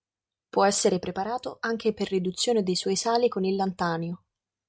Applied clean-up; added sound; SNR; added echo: none; none; none; none.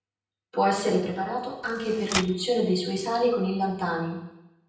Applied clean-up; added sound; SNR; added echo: none; Typewriter; 11 dB; reverberation time 0.9 s.